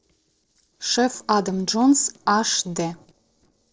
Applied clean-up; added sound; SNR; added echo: neural separator model SepFormer DNS4.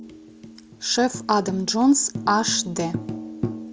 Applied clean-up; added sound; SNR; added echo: none; Tambourine; 10 dB; none.